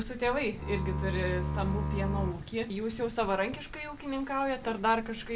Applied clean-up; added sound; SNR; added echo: none; Bowed string instrument; 1 dB; none.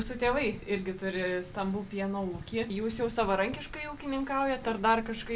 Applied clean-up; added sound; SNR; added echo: none; none; none; none.